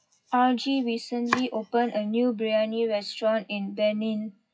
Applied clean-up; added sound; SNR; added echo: classical method WPE with log-MMSE.